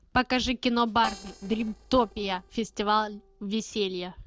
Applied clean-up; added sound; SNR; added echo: neural separator model SepFormer DNS4.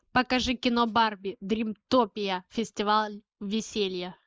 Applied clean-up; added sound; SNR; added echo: neural mask model Resemble Enhance denoiser.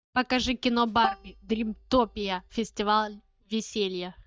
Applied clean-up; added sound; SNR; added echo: neural mask model DeepFilterNet 3.